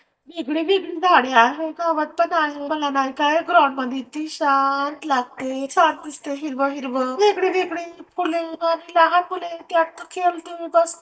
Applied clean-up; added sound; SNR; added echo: neural mask model DeepFilterNet 3.